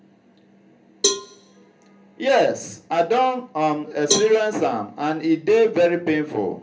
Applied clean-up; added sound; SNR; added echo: none; Cowbell; 7 dB; reverberation time 0.3 s.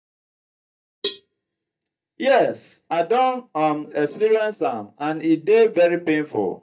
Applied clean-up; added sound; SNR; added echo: neural mask model DeepFilterNet 3.